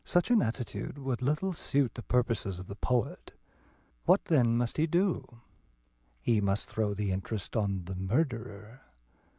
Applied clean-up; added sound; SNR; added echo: none; none; none; none.